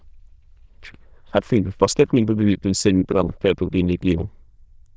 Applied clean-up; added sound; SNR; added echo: neural diffusion model UNIVERSE++.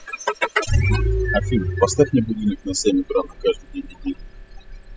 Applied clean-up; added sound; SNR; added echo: classical method spectral subtraction.